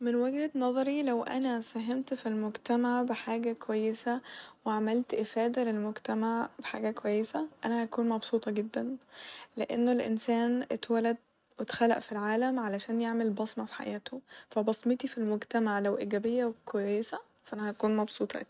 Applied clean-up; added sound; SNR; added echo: none; none; none; none.